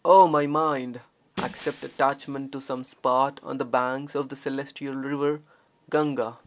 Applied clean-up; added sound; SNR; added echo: none; Shatter; 20 dB; none.